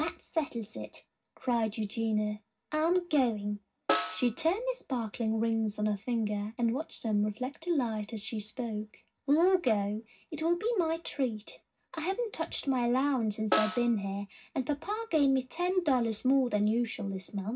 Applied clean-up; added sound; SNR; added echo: none; Snare drum; 5 dB; reverberation time 0.4 s.